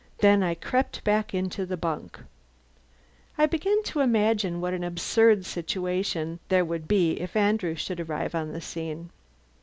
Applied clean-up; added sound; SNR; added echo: none; none; none; none.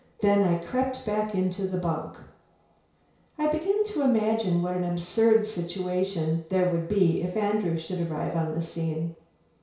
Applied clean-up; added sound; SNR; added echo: none; none; none; reverberation time 0.6 s.